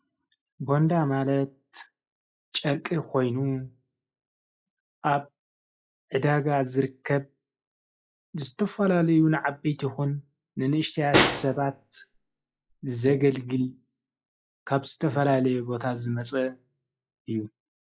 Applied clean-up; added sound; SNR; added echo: classical method log-MMSE.